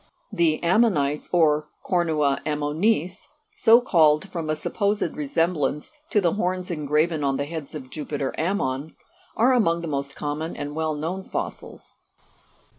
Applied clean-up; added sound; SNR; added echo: none; none; none; none.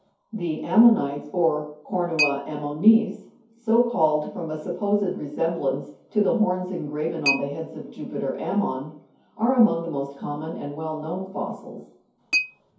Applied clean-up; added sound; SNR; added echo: none; Chink, clink; 12 dB; reverberation time 0.6 s.